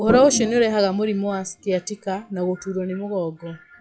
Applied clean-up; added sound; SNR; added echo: classical method log-MMSE.